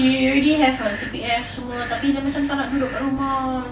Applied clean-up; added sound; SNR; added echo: none; Breathing; 16 dB; none.